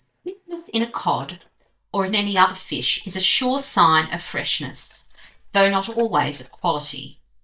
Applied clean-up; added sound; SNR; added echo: neural mask model DeepFilterNet 3.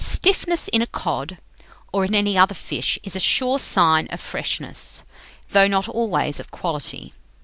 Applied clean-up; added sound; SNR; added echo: none; none; none; none.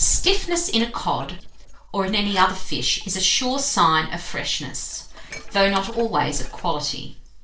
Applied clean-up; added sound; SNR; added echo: neural separator model SepFormer DNS4.